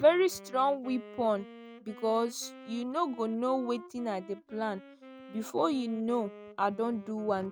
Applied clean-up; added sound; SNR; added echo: none; Wind instrument, woodwind instrument; 18 dB; none.